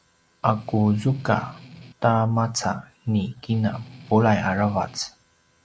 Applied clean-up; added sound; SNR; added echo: none; Strum; 20 dB; none.